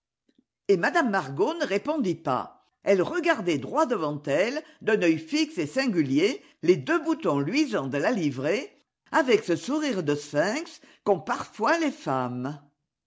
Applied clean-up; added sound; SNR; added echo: none; none; none; none.